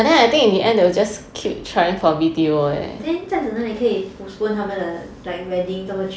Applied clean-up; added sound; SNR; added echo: none; none; none; none.